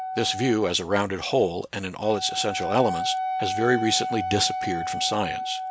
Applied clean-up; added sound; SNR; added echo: none; Wind instrument, woodwind instrument; 5 dB; none.